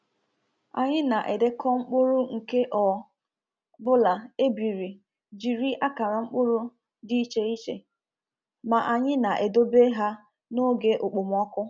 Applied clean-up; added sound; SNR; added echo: none; none; none; none.